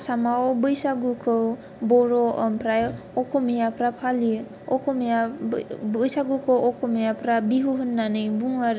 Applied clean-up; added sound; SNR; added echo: none; none; none; none.